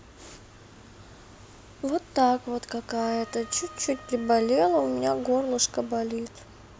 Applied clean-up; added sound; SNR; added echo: none; none; none; none.